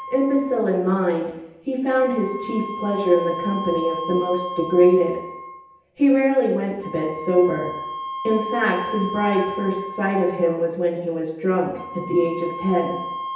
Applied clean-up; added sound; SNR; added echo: none; Wind instrument, woodwind instrument; 11 dB; reverberation time 0.9 s.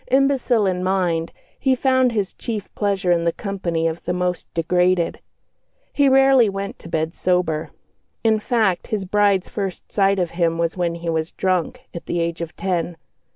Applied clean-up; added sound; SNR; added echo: none; none; none; none.